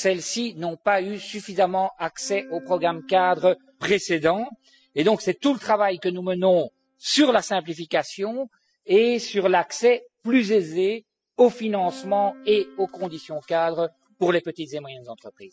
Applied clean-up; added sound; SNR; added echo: classical method spectral subtraction.